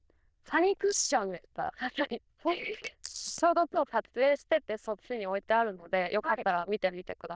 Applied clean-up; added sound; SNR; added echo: neural diffusion model UNIVERSE++.